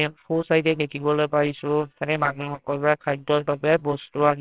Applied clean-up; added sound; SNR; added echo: neural separator model SepFormer WHAMR!.